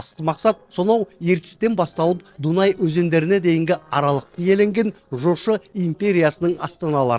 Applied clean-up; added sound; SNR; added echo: neural separator model SepFormer DNS4.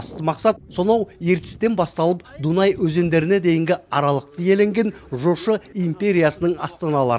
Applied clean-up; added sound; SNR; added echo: none; none; none; none.